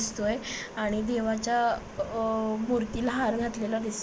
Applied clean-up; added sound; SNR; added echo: none; none; none; none.